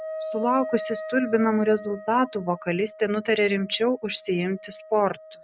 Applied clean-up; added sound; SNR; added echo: none; Wind instrument, woodwind instrument; 12 dB; none.